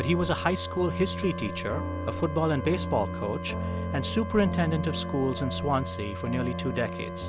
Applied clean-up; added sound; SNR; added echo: none; Wind instrument, woodwind instrument; 12 dB; none.